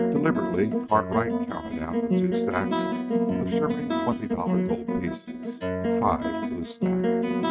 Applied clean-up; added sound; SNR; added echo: neural mask model RNNoise.